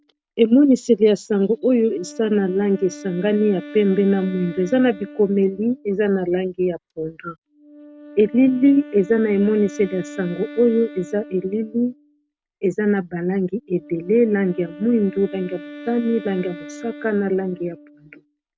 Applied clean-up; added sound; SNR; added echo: none; Wind instrument, woodwind instrument; 18 dB; none.